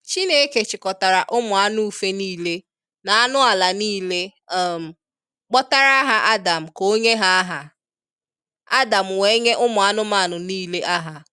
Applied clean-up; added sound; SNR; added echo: none; none; none; none.